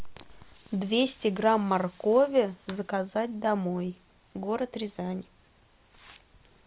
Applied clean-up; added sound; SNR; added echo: none; none; none; none.